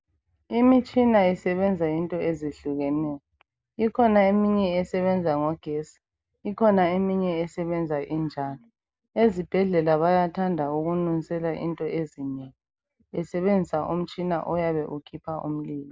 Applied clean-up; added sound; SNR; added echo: none; none; none; none.